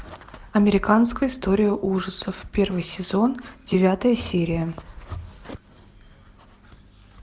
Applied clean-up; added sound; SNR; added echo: none; none; none; none.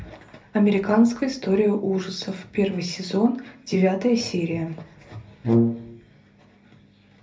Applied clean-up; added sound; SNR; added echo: none; Brass instrument; -2 dB; reverberation time 0.3 s.